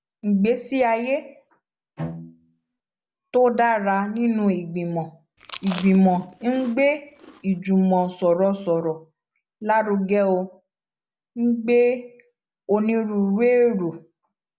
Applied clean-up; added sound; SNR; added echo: none; Bowed string instrument + Chewing, mastication; 14 dB; none.